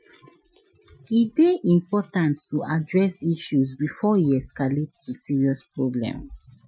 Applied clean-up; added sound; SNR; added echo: classical method Wiener filter.